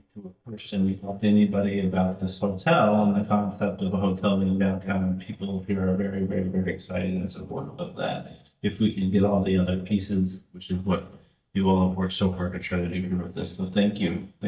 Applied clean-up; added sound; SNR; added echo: neural mask model DeepFilterNet 3.